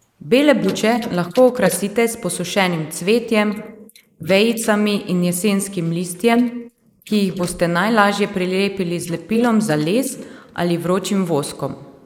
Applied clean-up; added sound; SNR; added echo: neural mask model Resemble Enhance denoiser.